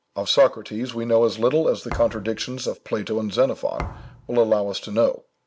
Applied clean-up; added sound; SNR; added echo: none; Thump, thud; 14 dB; none.